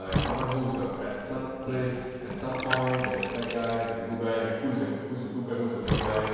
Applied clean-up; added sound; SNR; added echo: none; Bathtub (filling or washing) / Water; 5 dB; reverberation time 1.9 s.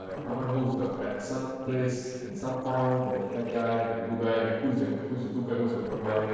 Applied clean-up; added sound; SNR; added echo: neural separator model SepFormer DNS4.